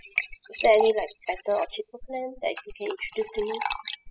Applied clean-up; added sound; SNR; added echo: classical method spectral subtraction.